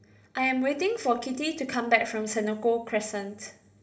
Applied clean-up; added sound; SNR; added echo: none; none; none; reverberation time 0.5 s.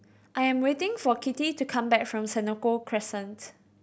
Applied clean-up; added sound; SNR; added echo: none; none; none; none.